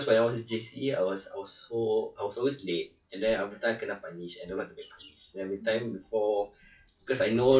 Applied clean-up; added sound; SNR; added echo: classical method log-MMSE.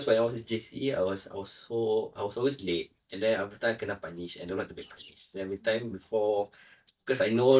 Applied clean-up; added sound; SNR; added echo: neural mask model DeepFilterNet 3.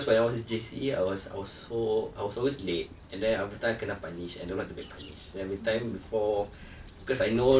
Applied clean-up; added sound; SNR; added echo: none; Bird vocalization, bird call, bird song; 18 dB; none.